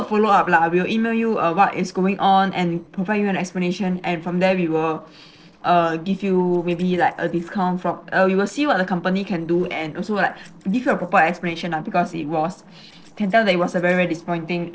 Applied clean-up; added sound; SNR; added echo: neural separator model SepFormer DNS4.